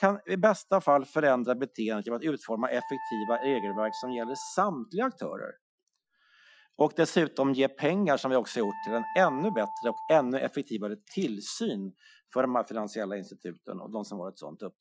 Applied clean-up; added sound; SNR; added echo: classical method Wiener filter.